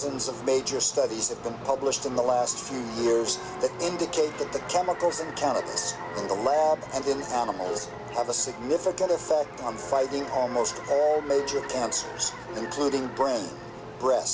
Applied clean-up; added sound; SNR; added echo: none; Car; 17 dB; none.